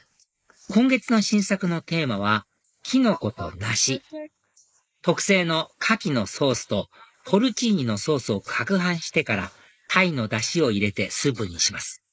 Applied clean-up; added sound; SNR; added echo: neural mask model Resemble Enhance denoiser.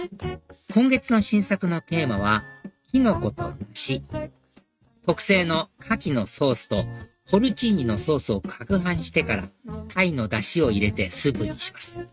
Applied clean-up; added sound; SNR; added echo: neural mask model RNNoise.